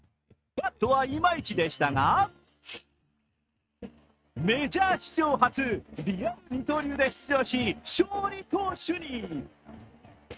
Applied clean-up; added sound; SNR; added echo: neural mask model RNNoise.